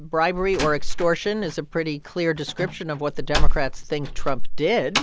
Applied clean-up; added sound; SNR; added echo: none; Slam; -3 dB; none.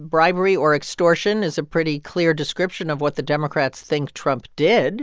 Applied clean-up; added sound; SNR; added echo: none; none; none; none.